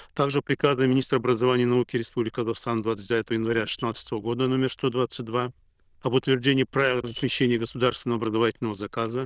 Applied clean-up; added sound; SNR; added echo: neural diffusion model UNIVERSE++.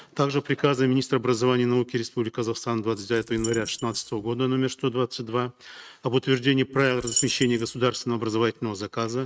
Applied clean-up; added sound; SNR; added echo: neural mask model RNNoise.